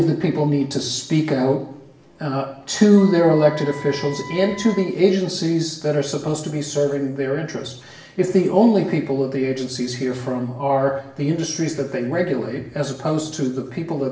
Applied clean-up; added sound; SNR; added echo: none; Wind instrument, woodwind instrument; 16 dB; reverberation time 0.7 s.